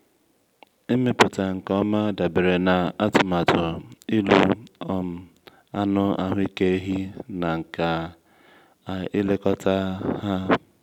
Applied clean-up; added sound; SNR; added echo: none; none; none; none.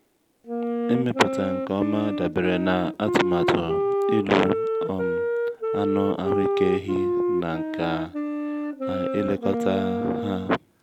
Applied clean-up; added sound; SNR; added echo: none; Wind instrument, woodwind instrument; 0 dB; none.